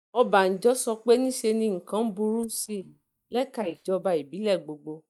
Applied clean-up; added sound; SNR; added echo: neural mask model DeepFilterNet 3.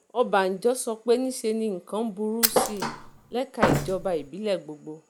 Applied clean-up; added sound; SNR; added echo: none; Thump, thud; 0 dB; none.